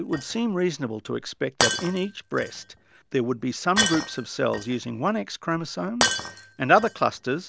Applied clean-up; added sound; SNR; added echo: none; Shatter; 5 dB; none.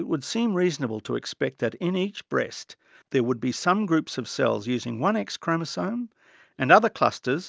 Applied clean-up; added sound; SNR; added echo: none; none; none; none.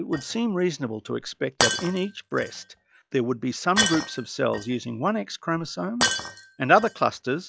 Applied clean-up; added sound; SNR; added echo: classical method log-MMSE.